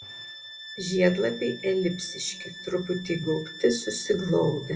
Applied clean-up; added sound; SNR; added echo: none; Bowed string instrument; 14 dB; reverberation time 1.0 s.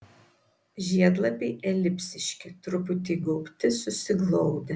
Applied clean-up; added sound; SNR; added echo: none; none; none; none.